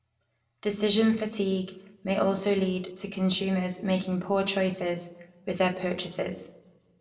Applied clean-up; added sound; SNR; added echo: none; none; none; reverberation time 0.6 s.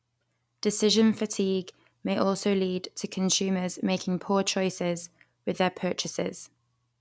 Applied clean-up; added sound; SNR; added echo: none; none; none; none.